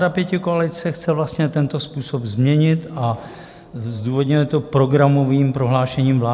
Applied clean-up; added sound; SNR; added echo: none; none; none; none.